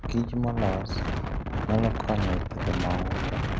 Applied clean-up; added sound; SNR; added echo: none; Wind; 0 dB; none.